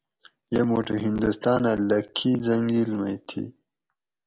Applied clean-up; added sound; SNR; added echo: none; none; none; none.